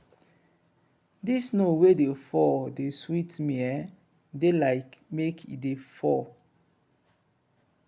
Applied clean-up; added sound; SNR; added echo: none; none; none; none.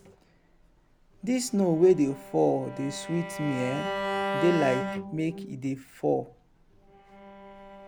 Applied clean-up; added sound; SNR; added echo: none; Bowed string instrument; 8 dB; none.